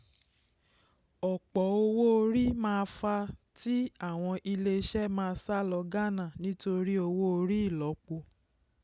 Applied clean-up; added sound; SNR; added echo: none; none; none; none.